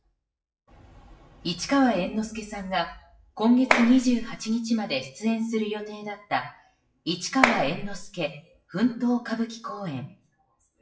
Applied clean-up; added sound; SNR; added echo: classical method WPE with log-MMSE.